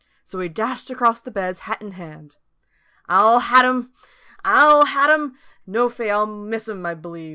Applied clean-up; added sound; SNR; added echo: none; none; none; none.